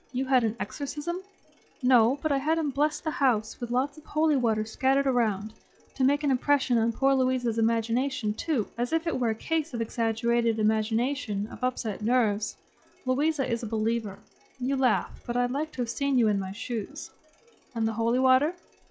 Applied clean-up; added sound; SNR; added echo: classical method log-MMSE.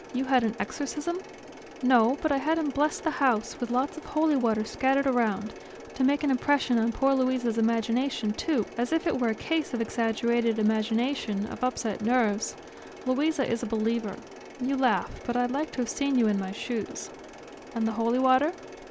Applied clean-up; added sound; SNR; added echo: none; Mechanisms; 16 dB; none.